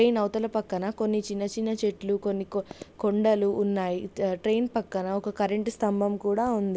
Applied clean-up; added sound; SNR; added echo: none; none; none; none.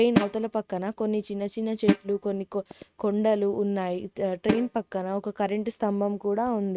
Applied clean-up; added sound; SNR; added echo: neural mask model RNNoise.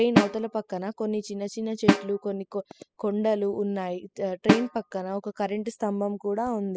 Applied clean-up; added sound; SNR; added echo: classical method spectral subtraction.